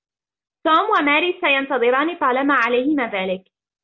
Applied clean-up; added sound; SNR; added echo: none; none; none; none.